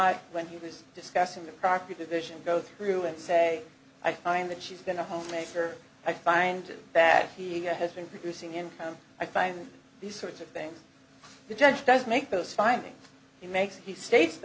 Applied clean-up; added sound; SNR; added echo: none; none; none; none.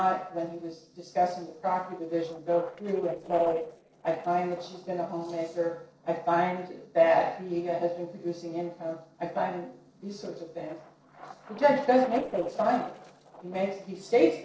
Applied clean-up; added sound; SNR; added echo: neural separator model SepFormer DNS4.